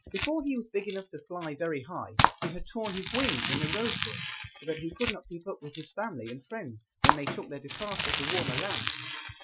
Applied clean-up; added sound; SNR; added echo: classical method Wiener filter.